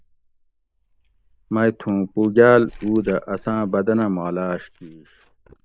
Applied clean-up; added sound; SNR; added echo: neural mask model Resemble Enhance denoiser.